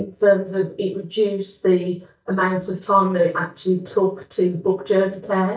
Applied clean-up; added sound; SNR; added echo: neural mask model DeepFilterNet 3.